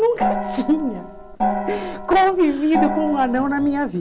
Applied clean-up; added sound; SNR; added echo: none; Gong; 5 dB; none.